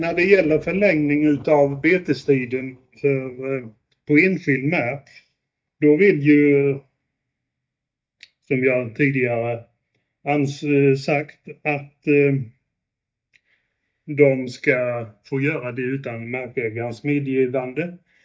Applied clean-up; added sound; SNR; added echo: neural mask model DeepFilterNet 3.